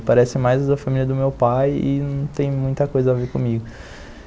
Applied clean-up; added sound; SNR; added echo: none; none; none; none.